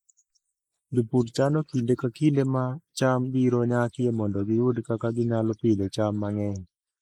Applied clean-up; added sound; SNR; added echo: neural mask model Resemble Enhance denoiser.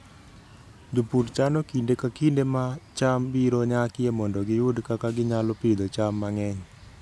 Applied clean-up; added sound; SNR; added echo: none; none; none; none.